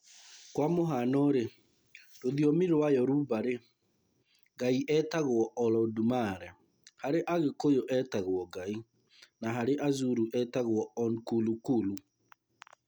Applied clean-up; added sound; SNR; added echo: none; none; none; none.